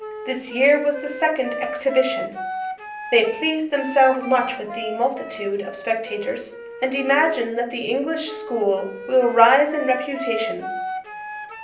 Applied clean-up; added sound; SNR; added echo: none; Wind instrument, woodwind instrument; 10 dB; reverberation time 0.6 s.